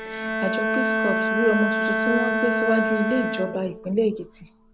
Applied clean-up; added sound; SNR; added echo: none; Bowed string instrument; -1 dB; none.